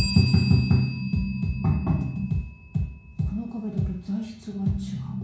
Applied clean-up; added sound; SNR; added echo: none; Bell; 16 dB; reverberation time 0.6 s.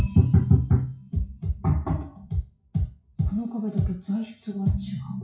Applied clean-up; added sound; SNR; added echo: classical method WPE with log-MMSE.